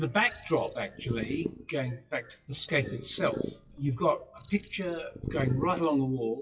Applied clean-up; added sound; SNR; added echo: classical method WPE with log-MMSE.